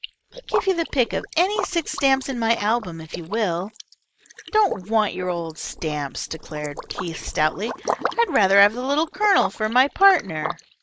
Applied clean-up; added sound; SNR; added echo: neural mask model Resemble Enhance denoiser.